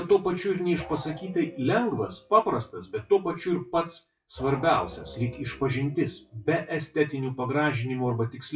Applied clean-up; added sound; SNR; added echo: classical method WPE with log-MMSE.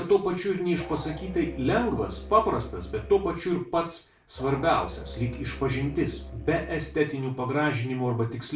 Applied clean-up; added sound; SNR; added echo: none; Musical instrument; 14 dB; reverberation time 0.3 s.